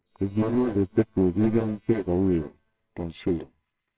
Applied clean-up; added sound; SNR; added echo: neural separator model SepFormer WHAMR!.